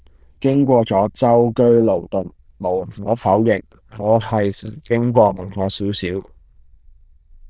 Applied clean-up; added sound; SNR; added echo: neural diffusion model UNIVERSE++.